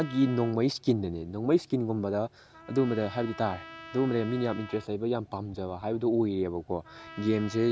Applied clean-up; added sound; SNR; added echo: none; Trumpet; 19 dB; none.